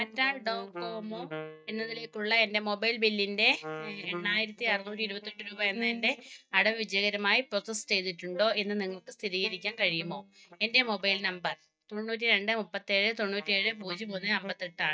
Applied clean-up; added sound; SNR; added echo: neural mask model DeepFilterNet 3.